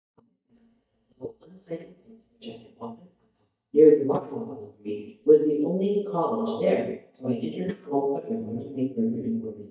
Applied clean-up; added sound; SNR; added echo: neural mask model DeepFilterNet 3.